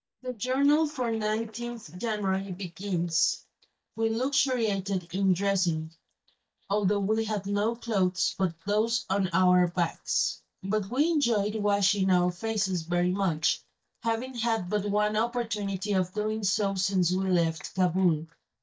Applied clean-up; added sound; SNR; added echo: neural mask model DeepFilterNet 3.